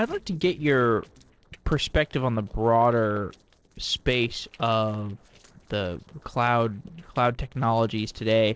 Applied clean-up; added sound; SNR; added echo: neural separator model SepFormer DNS4.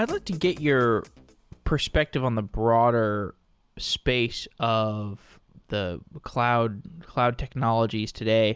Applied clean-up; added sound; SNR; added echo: none; none; none; none.